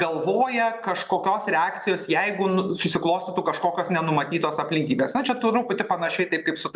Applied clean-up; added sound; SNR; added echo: none; none; none; none.